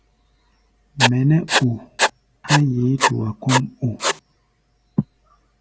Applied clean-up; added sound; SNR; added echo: none; Writing; 0 dB; none.